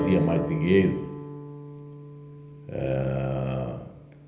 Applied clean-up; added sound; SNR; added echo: none; Guitar; 9 dB; reverberation time 0.8 s.